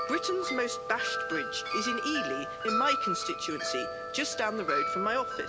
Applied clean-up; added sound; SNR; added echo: none; Wind chime; 0 dB; none.